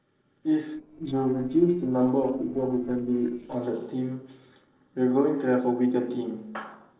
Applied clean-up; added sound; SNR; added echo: neural separator model SepFormer DNS4.